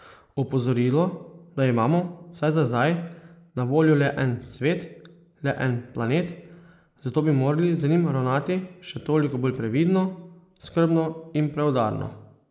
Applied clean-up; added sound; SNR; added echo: neural mask model Resemble Enhance denoiser.